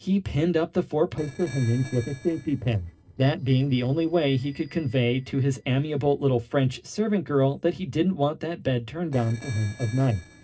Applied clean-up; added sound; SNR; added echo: neural separator model SepFormer DNS4.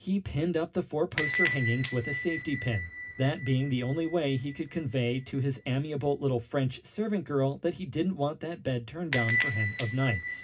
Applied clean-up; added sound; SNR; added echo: none; Door / Bell; -5 dB; reverberation time 0.4 s.